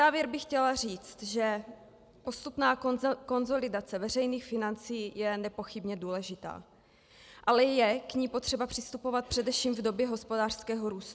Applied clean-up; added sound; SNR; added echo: none; none; none; none.